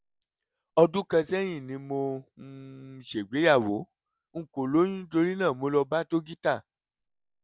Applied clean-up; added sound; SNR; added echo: none; none; none; none.